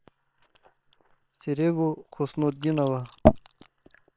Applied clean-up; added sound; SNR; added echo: neural separator model SepFormer WHAM!.